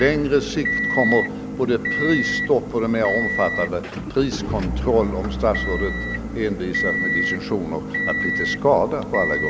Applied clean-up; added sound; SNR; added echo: none; Motor vehicle (road) / Engine; 2 dB; none.